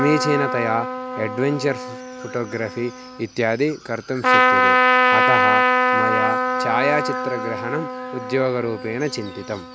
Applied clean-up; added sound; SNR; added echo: none; Trumpet; -3 dB; none.